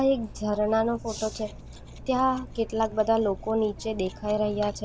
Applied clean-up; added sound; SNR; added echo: none; Cutlery, silverware; 15 dB; none.